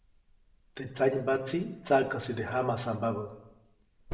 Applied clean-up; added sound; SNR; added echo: none; Fire; 18 dB; reverberation time 0.7 s.